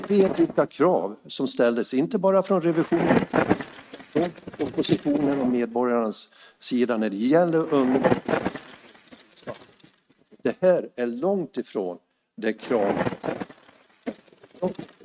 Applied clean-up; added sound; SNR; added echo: neural mask model RNNoise.